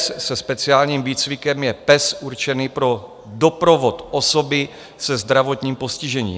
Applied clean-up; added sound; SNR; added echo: none; none; none; none.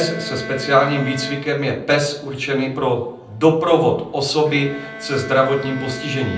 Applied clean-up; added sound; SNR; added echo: none; Bowed string instrument; 14 dB; reverberation time 0.6 s.